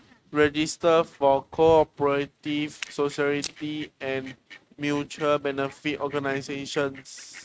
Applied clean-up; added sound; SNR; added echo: neural mask model RNNoise.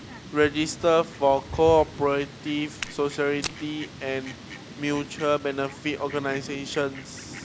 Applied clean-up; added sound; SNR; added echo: none; Walk, footsteps + Fowl; 13 dB; none.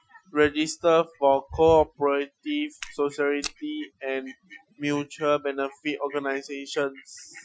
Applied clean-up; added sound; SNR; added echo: classical method Wiener filter.